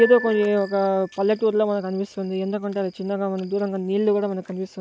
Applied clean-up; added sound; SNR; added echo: none; Piano; 18 dB; none.